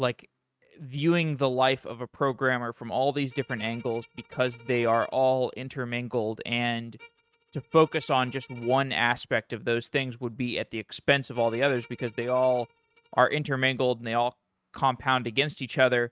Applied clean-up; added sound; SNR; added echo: neural mask model RNNoise.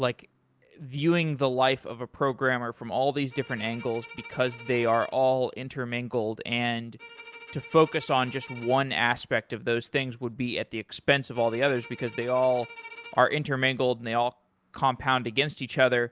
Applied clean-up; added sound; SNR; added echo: none; Bowed string instrument; 19 dB; none.